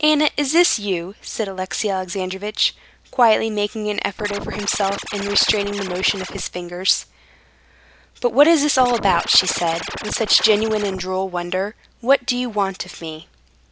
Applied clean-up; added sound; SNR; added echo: none; Scratching (performance technique); 9 dB; none.